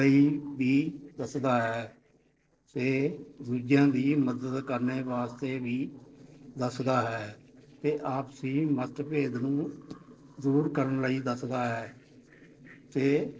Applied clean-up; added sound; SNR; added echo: neural separator model SepFormer DNS4.